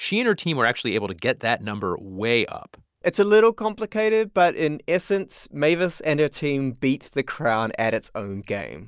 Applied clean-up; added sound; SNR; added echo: none; none; none; none.